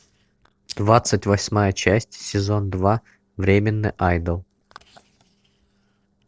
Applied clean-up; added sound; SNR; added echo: neural separator model SepFormer DNS4.